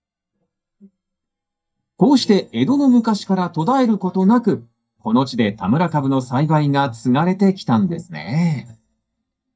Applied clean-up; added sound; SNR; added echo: neural mask model DeepFilterNet 3.